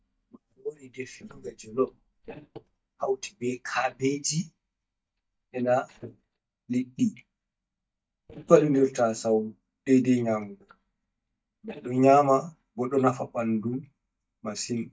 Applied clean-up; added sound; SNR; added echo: neural mask model DeepFilterNet 3.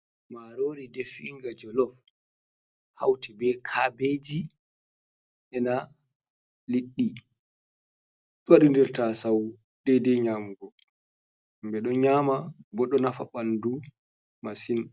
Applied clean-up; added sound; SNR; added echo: none; none; none; none.